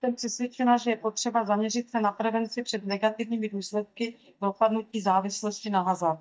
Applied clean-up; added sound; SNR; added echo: neural mask model DeepFilterNet 3.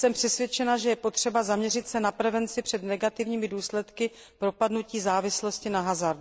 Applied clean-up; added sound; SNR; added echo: none; none; none; none.